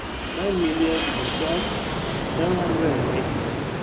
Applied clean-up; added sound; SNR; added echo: none; Fixed-wing aircraft, airplane; -1 dB; none.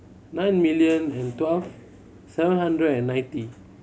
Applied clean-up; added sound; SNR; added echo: none; none; none; none.